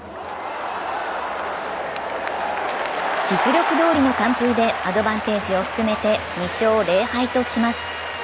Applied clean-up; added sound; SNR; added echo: none; none; none; none.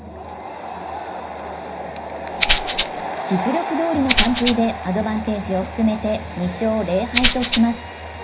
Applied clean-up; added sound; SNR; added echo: none; Rattle (instrument); -1 dB; reverberation time 0.5 s.